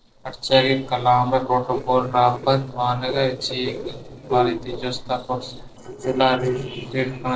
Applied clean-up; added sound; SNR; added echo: neural separator model SepFormer DNS4.